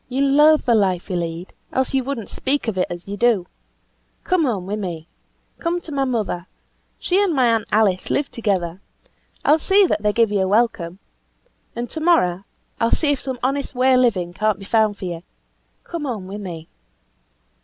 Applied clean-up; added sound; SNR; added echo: none; none; none; none.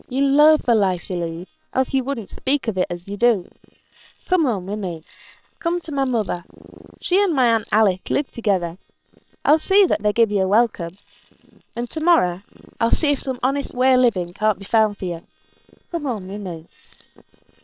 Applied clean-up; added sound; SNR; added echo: neural separator model SepFormer WHAM!.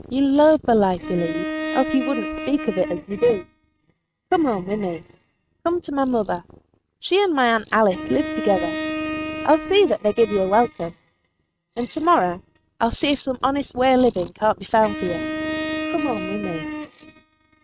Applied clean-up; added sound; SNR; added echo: neural mask model RNNoise.